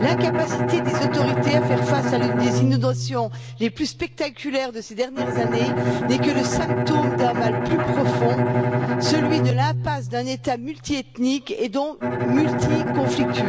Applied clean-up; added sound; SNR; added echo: none; Bowed string instrument; -2 dB; none.